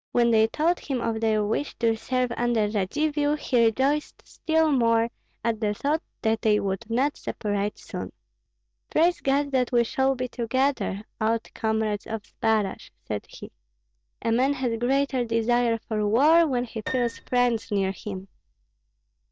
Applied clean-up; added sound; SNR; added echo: neural mask model DeepFilterNet 3.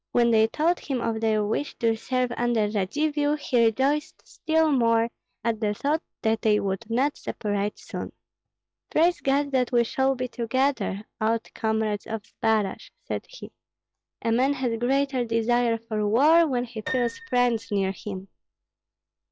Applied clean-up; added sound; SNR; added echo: classical method log-MMSE.